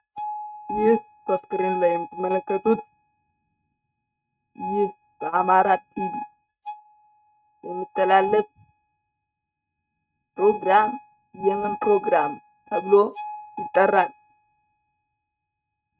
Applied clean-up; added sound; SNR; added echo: neural mask model RNNoise.